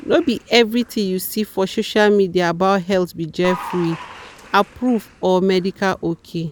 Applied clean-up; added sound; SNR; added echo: none; Applause / Crowd; 19 dB; none.